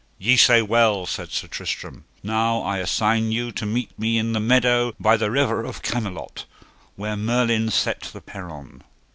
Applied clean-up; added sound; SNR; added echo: none; none; none; none.